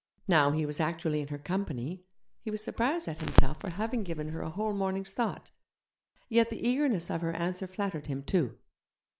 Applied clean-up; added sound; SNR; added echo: none; Crackle; -4 dB; none.